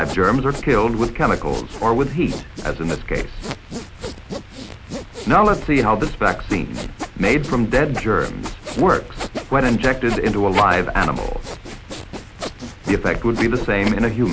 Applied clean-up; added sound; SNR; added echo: none; Sawing; 11 dB; none.